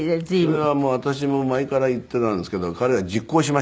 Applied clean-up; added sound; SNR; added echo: none; none; none; none.